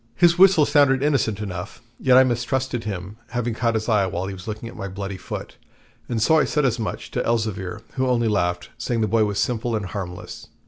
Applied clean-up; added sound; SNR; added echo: none; none; none; none.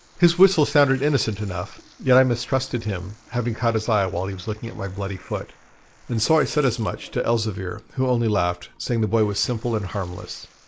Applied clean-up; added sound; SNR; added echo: neural mask model Resemble Enhance denoiser.